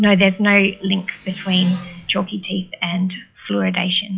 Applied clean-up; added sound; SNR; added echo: classical method log-MMSE.